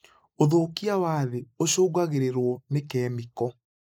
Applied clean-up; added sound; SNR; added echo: neural mask model Resemble Enhance denoiser.